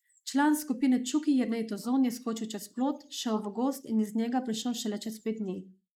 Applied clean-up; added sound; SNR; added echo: neural mask model Resemble Enhance denoiser.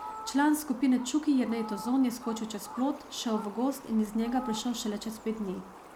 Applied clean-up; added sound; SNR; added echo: none; Fowl; 14 dB; none.